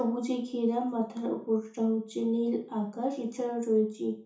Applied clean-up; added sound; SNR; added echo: none; none; none; reverberation time 0.7 s.